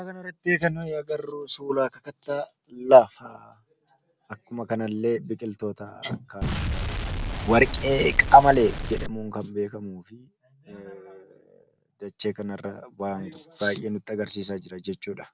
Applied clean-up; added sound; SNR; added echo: none; Explosion; 5 dB; none.